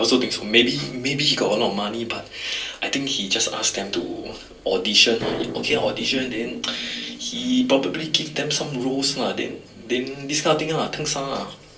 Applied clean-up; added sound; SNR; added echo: neural separator model SepFormer DNS4.